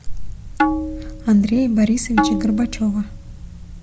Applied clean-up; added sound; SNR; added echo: none; Tabla; 5 dB; none.